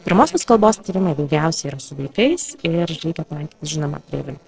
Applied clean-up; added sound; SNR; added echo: neural separator model SepFormer DNS4.